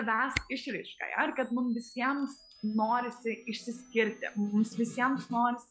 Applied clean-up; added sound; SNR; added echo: classical method log-MMSE.